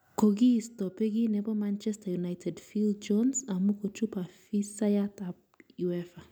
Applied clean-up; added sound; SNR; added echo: none; none; none; none.